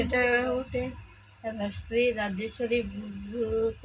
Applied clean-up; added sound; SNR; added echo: none; none; none; reverberation time 0.4 s.